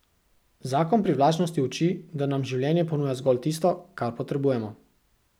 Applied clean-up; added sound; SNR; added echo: none; none; none; none.